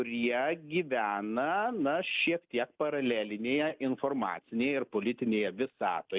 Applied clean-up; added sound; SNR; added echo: none; none; none; none.